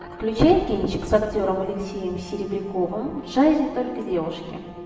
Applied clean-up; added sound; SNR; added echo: none; Bowed string instrument; 17 dB; reverberation time 1.9 s.